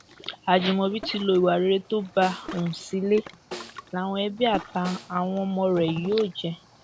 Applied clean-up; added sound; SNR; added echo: none; Snare drum + Ocean; 16 dB; none.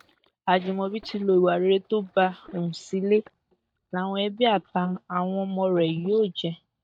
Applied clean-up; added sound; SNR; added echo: neural mask model DeepFilterNet 3.